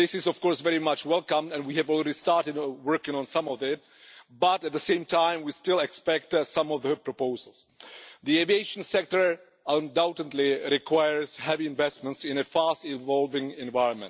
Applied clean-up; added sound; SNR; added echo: none; none; none; none.